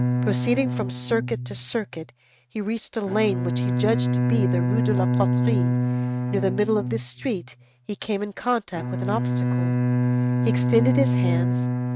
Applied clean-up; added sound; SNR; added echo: neural mask model RNNoise.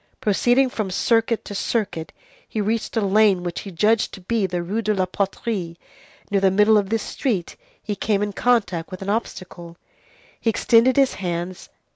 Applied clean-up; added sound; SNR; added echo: none; none; none; none.